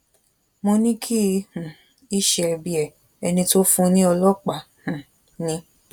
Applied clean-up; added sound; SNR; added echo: none; none; none; none.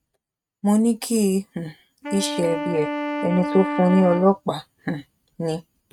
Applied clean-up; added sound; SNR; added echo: neural mask model RNNoise.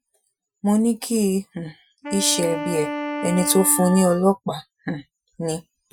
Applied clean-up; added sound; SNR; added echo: classical method Wiener filter.